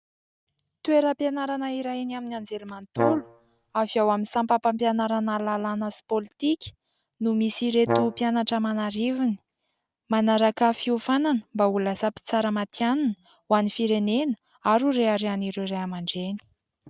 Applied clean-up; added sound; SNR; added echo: none; Brass instrument; 4 dB; none.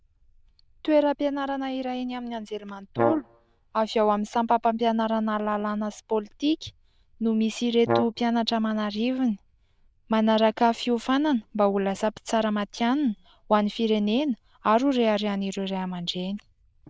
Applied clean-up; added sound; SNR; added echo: neural diffusion model UNIVERSE++.